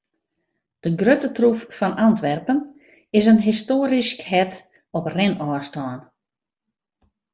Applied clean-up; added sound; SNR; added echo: none; none; none; none.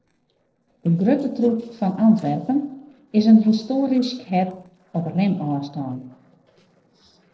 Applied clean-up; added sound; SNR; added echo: neural separator model SepFormer DNS4.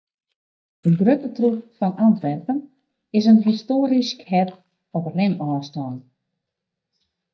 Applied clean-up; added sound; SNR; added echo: neural mask model DeepFilterNet 3.